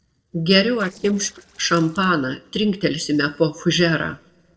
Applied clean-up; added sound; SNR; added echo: neural separator model SepFormer DNS4.